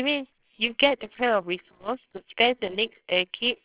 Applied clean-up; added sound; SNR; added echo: neural separator model SepFormer WHAMR!.